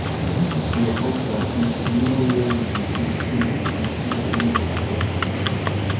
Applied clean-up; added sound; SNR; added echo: none; Livestock, farm animals, working animals; -2 dB; reverberation time 0.9 s.